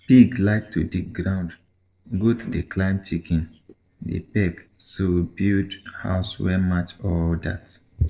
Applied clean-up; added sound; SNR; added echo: neural separator model SepFormer DNS4.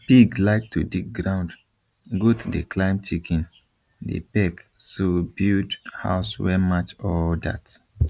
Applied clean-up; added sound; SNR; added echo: none; none; none; none.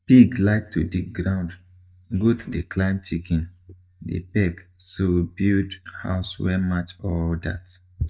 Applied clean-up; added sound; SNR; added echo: neural mask model DeepFilterNet 3.